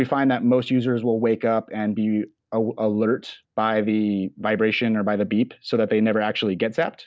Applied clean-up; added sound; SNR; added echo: none; none; none; none.